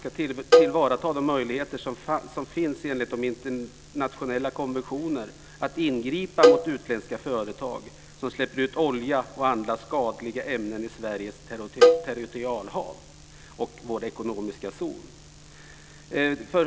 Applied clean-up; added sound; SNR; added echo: none; Cowbell; -5 dB; none.